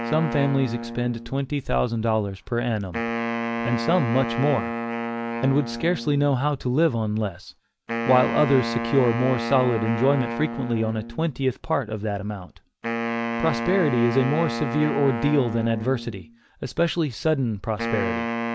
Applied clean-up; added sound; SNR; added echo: none; Wind instrument, woodwind instrument; 6 dB; none.